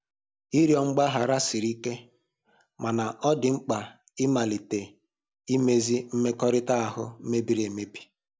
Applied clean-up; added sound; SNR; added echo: none; none; none; none.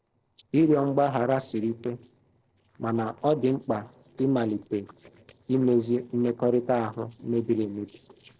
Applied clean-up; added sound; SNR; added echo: neural separator model SepFormer DNS4.